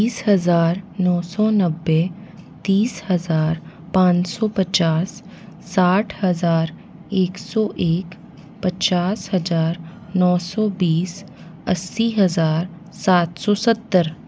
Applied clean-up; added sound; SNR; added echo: none; none; none; none.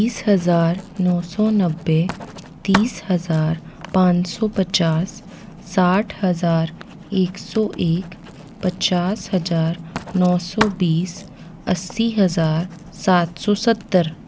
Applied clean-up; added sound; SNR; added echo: none; Writing; 16 dB; none.